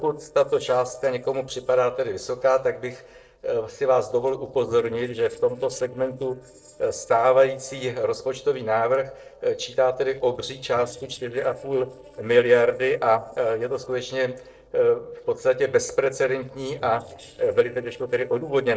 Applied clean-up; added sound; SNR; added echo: neural separator model SepFormer DNS4.